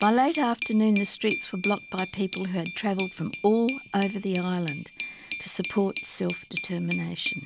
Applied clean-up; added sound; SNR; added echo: none; Glass; 8 dB; none.